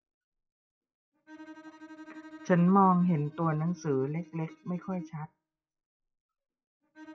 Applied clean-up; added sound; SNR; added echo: classical method WPE with log-MMSE.